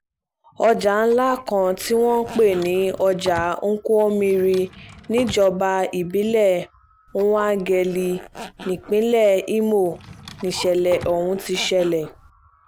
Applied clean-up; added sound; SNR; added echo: none; Drawer open or close + Zipper (clothing); 18 dB; none.